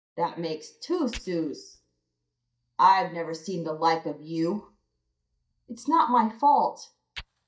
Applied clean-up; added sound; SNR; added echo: neural mask model DeepFilterNet 3.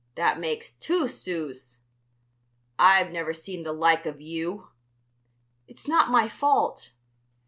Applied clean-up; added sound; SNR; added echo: none; none; none; none.